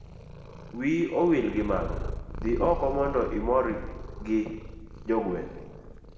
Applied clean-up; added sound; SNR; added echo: none; Purr; 8 dB; reverberation time 1.6 s.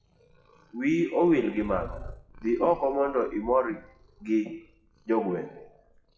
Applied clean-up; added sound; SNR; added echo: classical method WPE with log-MMSE.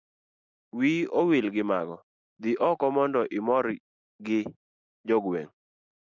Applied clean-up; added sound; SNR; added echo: none; none; none; none.